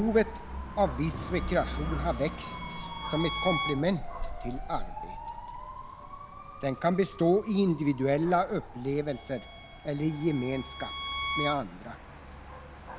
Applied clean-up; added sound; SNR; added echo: none; Motorcycle / Dog + Bowed string instrument; 7 dB; none.